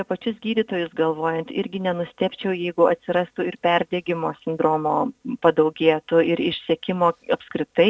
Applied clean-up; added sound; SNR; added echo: none; none; none; none.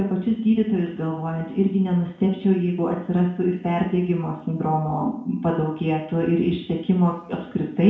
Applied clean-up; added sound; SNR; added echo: none; none; none; reverberation time 0.5 s.